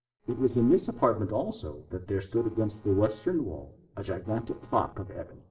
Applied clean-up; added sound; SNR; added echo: neural separator model SepFormer DNS4.